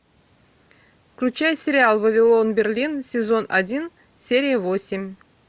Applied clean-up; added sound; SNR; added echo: none; none; none; none.